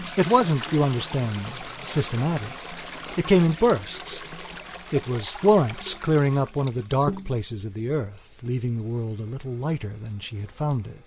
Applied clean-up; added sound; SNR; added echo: none; Toilet flush; 14 dB; none.